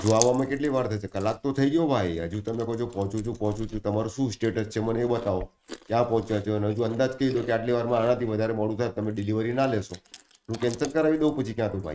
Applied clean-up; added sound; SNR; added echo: neural mask model RNNoise.